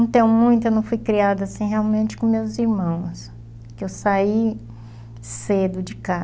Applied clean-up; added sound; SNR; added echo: none; none; none; none.